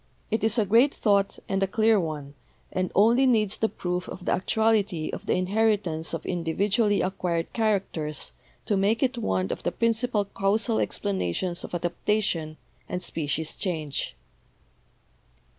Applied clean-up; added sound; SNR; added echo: none; none; none; none.